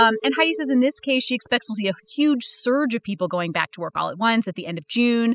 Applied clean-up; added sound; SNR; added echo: classical method spectral subtraction.